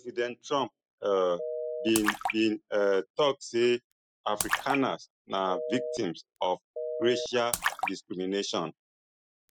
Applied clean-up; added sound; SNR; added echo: classical method spectral subtraction.